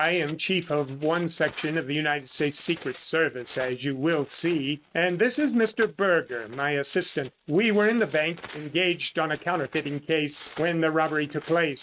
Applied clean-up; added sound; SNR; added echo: neural mask model RNNoise.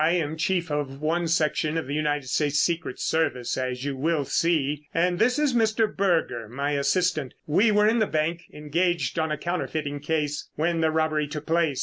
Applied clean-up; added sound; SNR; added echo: none; none; none; none.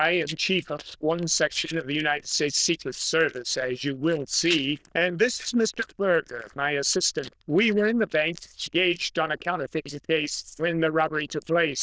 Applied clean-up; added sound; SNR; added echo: neural diffusion model UNIVERSE++.